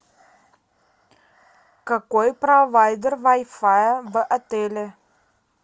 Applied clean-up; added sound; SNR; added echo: none; none; none; none.